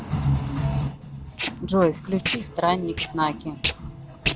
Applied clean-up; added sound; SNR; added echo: none; Packing tape, duct tape; 7 dB; none.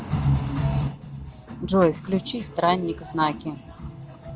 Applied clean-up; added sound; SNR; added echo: none; none; none; none.